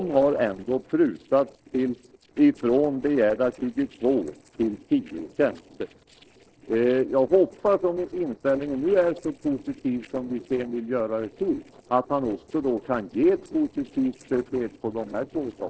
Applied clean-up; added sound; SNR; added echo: neural separator model SepFormer DNS4.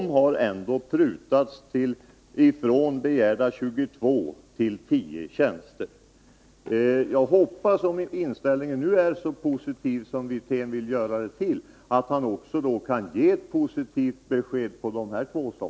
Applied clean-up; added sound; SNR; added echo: none; none; none; none.